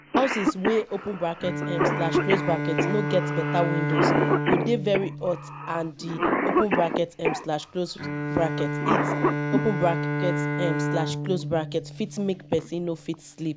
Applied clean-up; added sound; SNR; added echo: none; Bowed string instrument + Cough; -1 dB; none.